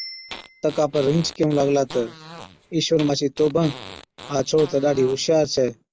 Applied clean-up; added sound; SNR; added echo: none; Fart + Bicycle bell; 18 dB; none.